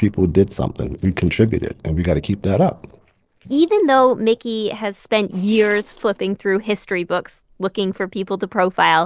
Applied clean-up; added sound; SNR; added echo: neural separator model SepFormer DNS4.